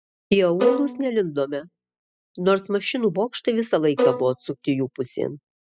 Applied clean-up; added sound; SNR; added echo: classical method spectral subtraction.